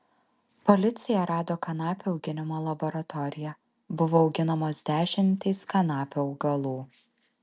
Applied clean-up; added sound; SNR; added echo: none; none; none; none.